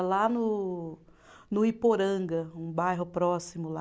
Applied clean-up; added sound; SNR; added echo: none; none; none; none.